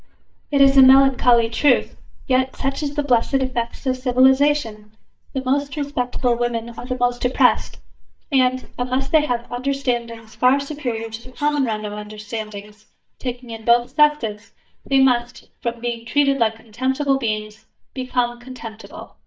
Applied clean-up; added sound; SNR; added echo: neural mask model DeepFilterNet 3.